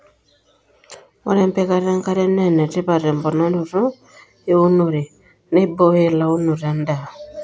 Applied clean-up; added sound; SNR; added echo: none; none; none; none.